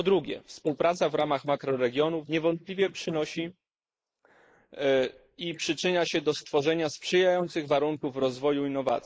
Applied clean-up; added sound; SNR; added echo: neural mask model Resemble Enhance denoiser.